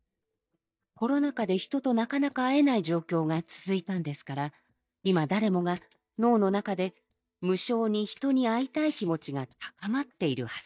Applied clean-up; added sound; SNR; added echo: neural mask model DeepFilterNet 3.